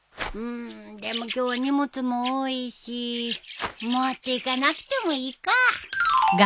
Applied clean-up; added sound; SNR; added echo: none; none; none; none.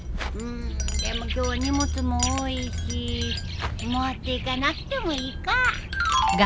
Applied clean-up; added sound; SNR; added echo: none; Wind chime; 2 dB; none.